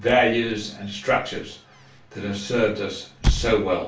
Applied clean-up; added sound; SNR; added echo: none; Squeak / Slam / Wood; 6 dB; reverberation time 0.3 s.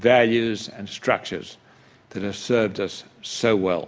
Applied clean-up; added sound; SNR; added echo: none; none; none; none.